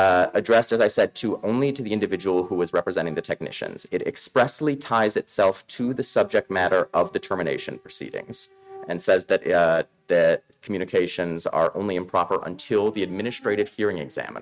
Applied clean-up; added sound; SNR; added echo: neural mask model RNNoise.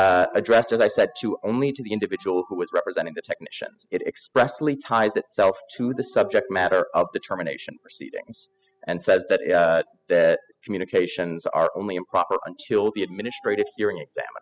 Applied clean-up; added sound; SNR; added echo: classical method spectral subtraction.